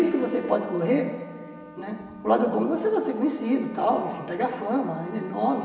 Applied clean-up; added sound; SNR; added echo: none; Trumpet; 19 dB; reverberation time 2.4 s.